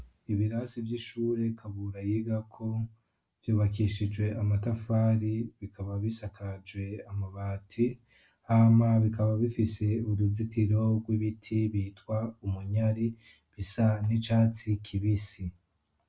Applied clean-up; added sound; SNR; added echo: none; none; none; none.